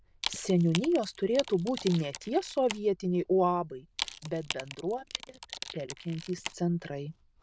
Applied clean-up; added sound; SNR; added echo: neural diffusion model UNIVERSE++.